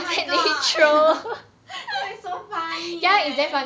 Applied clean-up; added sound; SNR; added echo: none; none; none; none.